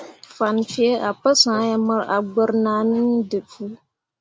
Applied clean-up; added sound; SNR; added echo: none; none; none; none.